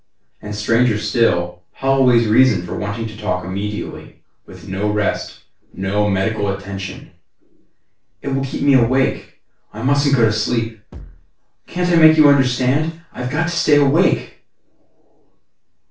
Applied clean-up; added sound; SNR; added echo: none; Bass drum; 18 dB; reverberation time 0.3 s.